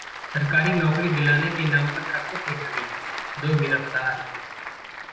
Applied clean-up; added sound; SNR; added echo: none; Applause / Crowd; 8 dB; reverberation time 0.8 s.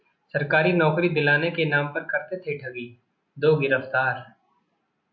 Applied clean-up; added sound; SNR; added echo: none; none; none; none.